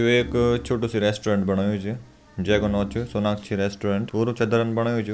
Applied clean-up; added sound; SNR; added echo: none; Organ; 17 dB; none.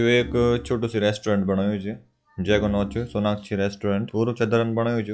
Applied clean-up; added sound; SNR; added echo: classical method log-MMSE.